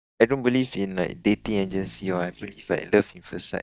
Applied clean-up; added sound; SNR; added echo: neural mask model DeepFilterNet 3.